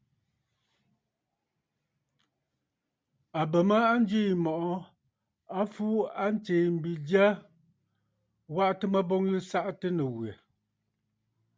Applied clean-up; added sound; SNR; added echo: none; none; none; none.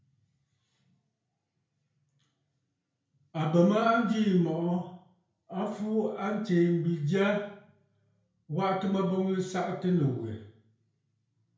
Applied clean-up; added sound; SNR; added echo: none; none; none; reverberation time 0.5 s.